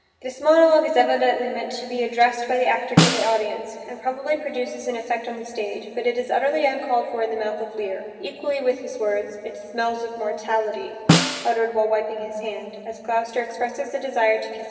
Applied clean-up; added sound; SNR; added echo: none; Snare drum; 0 dB; reverberation time 2.5 s.